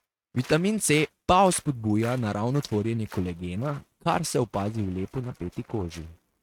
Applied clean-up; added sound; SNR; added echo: neural mask model RNNoise.